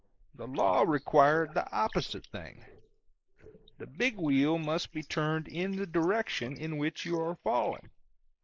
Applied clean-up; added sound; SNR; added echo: neural mask model Resemble Enhance denoiser.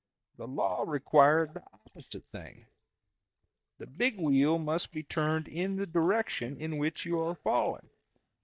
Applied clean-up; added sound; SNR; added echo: neural mask model DeepFilterNet 3.